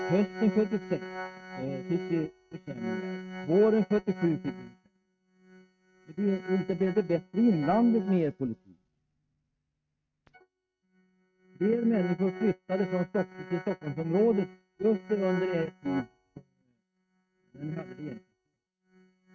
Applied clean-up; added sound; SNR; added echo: neural mask model RNNoise.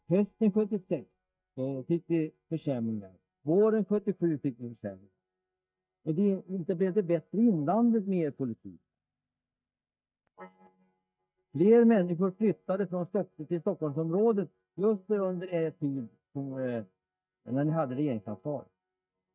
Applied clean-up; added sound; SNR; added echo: neural mask model DeepFilterNet 3.